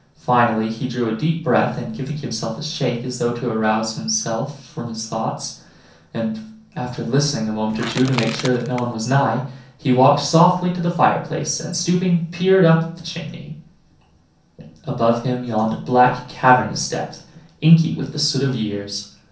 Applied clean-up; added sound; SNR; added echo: none; Crushing / Wood; 10 dB; reverberation time 0.6 s.